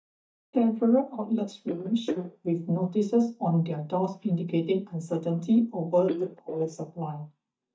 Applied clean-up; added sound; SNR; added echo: neural mask model DeepFilterNet 3.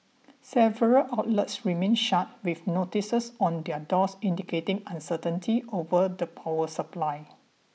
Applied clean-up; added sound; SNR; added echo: none; none; none; none.